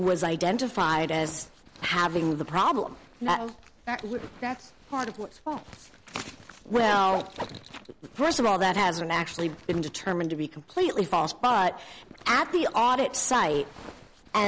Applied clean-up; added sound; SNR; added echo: none; Zipper (clothing); 18 dB; none.